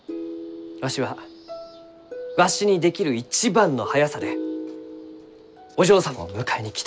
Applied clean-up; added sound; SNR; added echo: none; none; none; none.